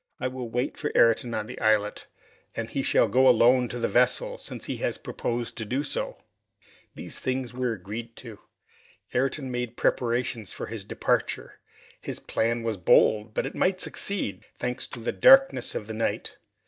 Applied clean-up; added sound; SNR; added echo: neural mask model DeepFilterNet 3.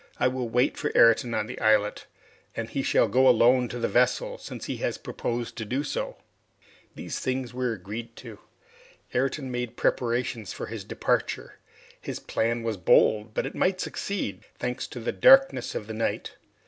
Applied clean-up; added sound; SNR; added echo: none; none; none; none.